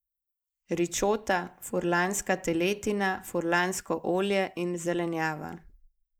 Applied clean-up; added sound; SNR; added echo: neural mask model Resemble Enhance denoiser.